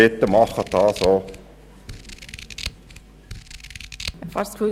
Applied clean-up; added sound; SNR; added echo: none; Scissors; 14 dB; none.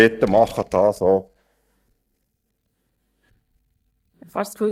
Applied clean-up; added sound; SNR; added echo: neural mask model DeepFilterNet 3.